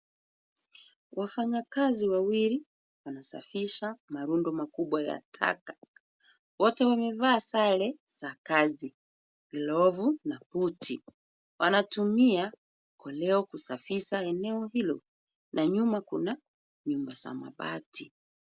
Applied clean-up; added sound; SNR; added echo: none; none; none; none.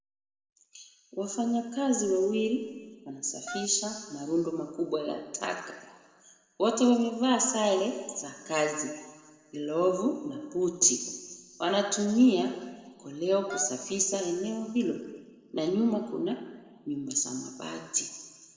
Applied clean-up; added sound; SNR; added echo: none; Wind instrument, woodwind instrument; 13 dB; reverberation time 1.5 s.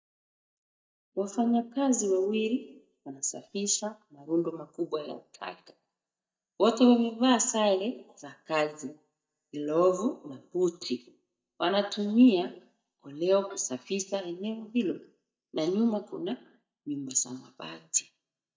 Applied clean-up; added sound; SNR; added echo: neural mask model DeepFilterNet 3.